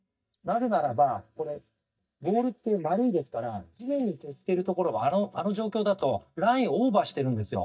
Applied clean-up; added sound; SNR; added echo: neural mask model DeepFilterNet 3.